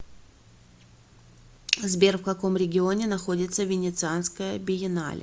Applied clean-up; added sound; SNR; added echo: none; none; none; none.